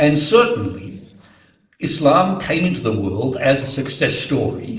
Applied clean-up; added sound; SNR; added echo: neural separator model SepFormer DNS4.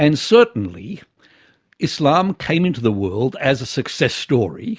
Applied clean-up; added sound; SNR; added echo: none; none; none; none.